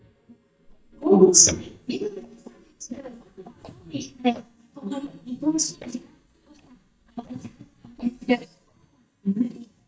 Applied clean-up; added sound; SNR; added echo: neural mask model DeepFilterNet 3.